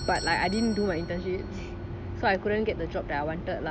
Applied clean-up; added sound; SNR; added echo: none; Bell / Doorbell; 16 dB; none.